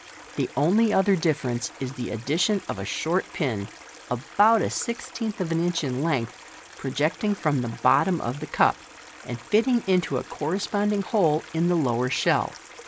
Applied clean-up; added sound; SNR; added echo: none; Stream; 19 dB; none.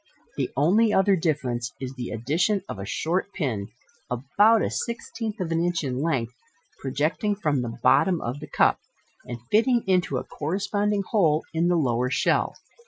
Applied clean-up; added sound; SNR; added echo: classical method Wiener filter.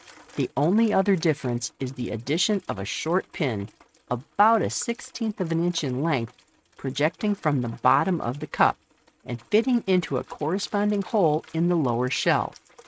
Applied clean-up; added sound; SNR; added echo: neural mask model RNNoise.